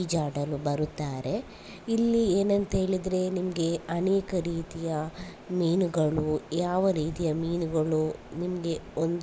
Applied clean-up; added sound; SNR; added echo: none; none; none; none.